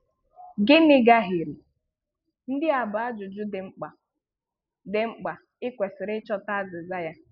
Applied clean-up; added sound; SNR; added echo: none; none; none; none.